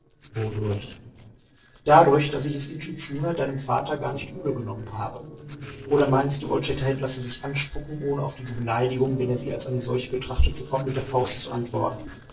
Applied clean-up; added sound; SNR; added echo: neural separator model SepFormer DNS4.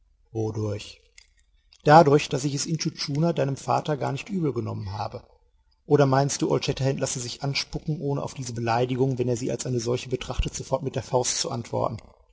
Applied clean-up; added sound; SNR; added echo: none; none; none; none.